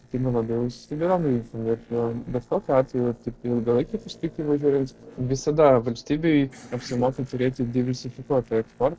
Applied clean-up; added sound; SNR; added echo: neural separator model SepFormer DNS4.